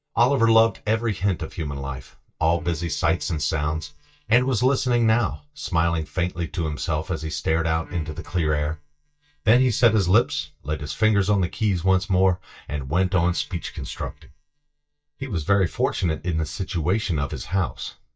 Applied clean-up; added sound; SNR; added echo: neural mask model DeepFilterNet 3.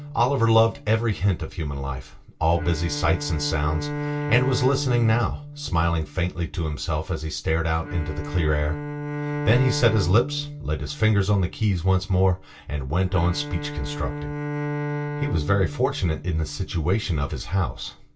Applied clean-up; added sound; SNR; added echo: none; Bowed string instrument; 9 dB; reverberation time 0.2 s.